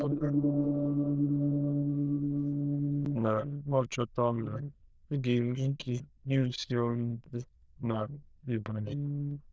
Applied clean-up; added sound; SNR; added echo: neural diffusion model UNIVERSE++.